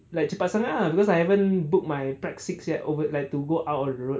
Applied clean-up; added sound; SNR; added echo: none; none; none; none.